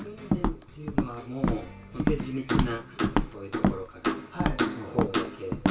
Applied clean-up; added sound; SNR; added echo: none; Walk, footsteps; -3 dB; reverberation time 0.1 s.